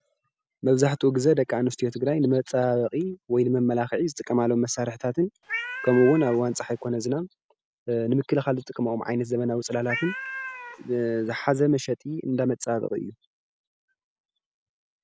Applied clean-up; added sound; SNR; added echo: none; Cat; 10 dB; none.